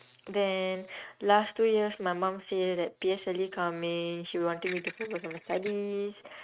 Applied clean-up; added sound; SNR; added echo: neural mask model RNNoise.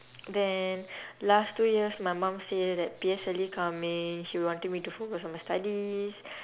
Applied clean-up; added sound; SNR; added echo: none; none; none; none.